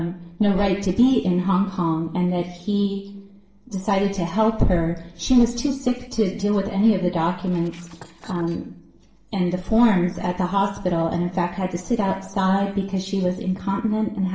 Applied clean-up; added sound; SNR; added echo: neural separator model SepFormer DNS4.